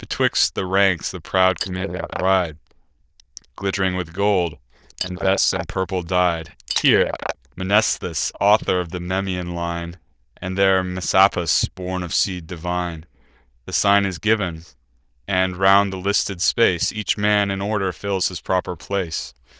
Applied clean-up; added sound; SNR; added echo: neural diffusion model UNIVERSE++.